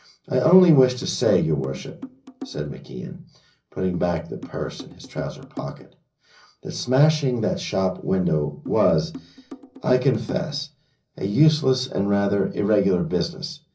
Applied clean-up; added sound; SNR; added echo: none; Drum; 17 dB; reverberation time 0.5 s.